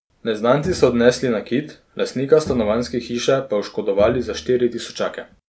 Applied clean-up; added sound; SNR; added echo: none; Bowed string instrument; 18 dB; none.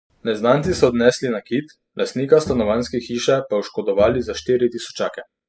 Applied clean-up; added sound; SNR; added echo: classical method spectral subtraction.